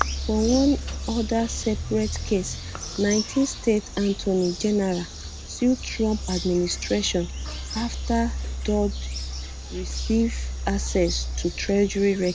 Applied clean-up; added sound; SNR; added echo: none; Bird vocalization, bird call, bird song; 6 dB; none.